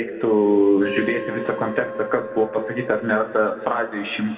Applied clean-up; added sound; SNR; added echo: none; Wind instrument, woodwind instrument; 12 dB; reverberation time 1.9 s.